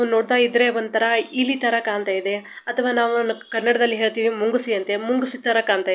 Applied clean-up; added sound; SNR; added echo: none; none; none; none.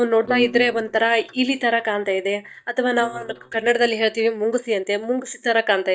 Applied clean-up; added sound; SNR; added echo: neural mask model DeepFilterNet 3.